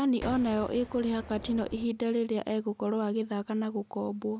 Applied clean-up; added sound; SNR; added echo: none; Boom; 13 dB; none.